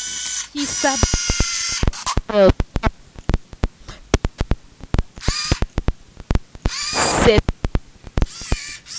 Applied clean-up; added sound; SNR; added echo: none; Camera; 8 dB; none.